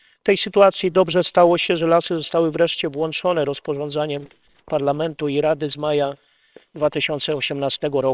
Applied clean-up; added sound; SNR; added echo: neural separator model SepFormer WHAMR!.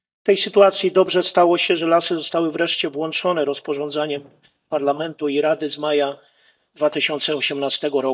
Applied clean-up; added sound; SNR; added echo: neural mask model DeepFilterNet 3.